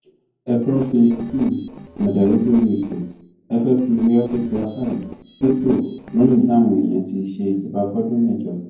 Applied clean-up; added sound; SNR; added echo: neural separator model SepFormer DNS4.